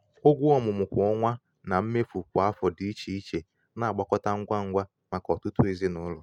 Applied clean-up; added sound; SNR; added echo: none; none; none; none.